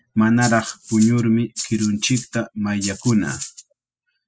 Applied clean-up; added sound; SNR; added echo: classical method spectral subtraction.